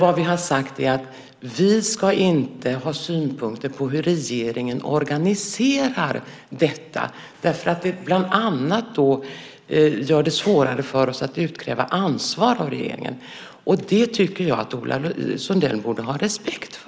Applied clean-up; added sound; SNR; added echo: none; none; none; none.